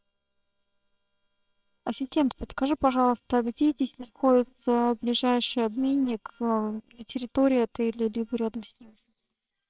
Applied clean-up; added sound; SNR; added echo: neural separator model SepFormer WHAMR!.